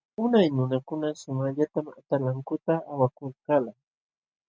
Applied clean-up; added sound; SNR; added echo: none; none; none; none.